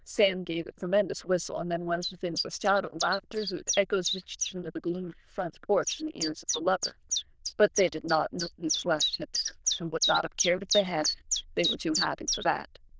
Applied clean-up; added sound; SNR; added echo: neural diffusion model UNIVERSE++.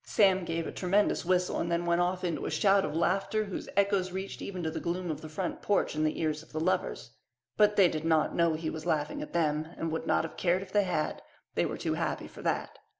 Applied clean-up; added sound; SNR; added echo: none; none; none; none.